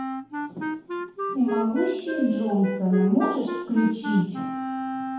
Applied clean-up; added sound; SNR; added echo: none; Wind instrument, woodwind instrument; 5 dB; reverberation time 0.8 s.